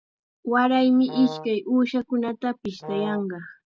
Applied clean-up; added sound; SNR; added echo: none; Brass instrument; 12 dB; none.